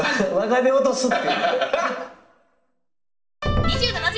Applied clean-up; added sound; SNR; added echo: none; none; none; reverberation time 0.7 s.